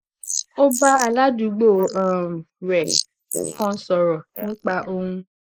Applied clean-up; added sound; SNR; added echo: neural mask model Resemble Enhance denoiser.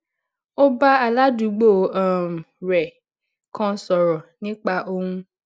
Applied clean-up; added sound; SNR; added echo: none; none; none; none.